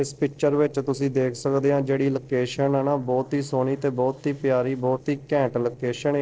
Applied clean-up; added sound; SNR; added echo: neural separator model SepFormer DNS4.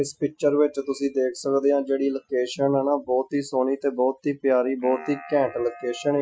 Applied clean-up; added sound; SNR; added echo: classical method Wiener filter.